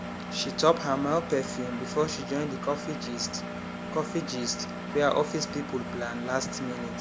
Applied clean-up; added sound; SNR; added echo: none; Engine; 6 dB; none.